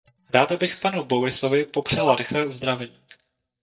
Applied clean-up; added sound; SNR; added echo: neural mask model DeepFilterNet 3.